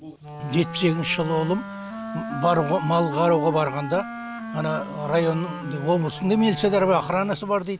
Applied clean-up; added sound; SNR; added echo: none; Wind instrument, woodwind instrument; 10 dB; none.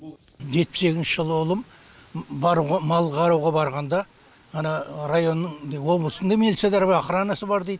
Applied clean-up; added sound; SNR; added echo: none; none; none; none.